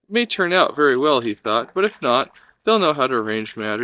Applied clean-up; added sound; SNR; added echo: neural mask model DeepFilterNet 3.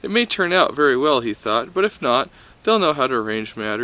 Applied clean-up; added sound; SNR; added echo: none; none; none; none.